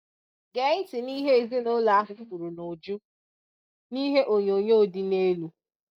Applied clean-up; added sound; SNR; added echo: neural mask model DeepFilterNet 3.